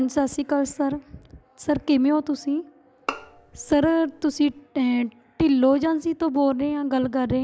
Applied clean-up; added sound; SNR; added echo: none; Bowed string instrument; 15 dB; none.